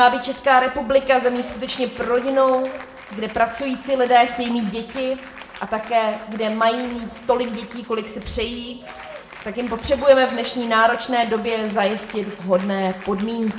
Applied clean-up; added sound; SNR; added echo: none; Applause / Cheering; 19 dB; reverberation time 0.8 s.